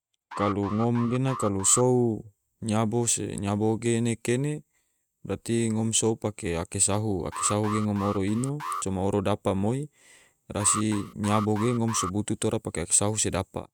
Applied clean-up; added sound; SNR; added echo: neural mask model RNNoise.